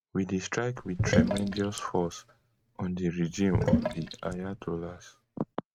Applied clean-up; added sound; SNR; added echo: neural mask model RNNoise.